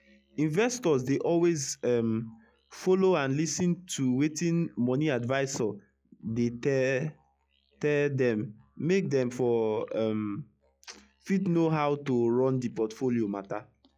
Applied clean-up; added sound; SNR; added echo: classical method log-MMSE.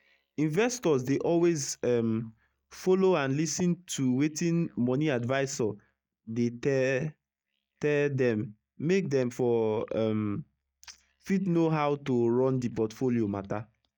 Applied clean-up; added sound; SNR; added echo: neural mask model DeepFilterNet 3.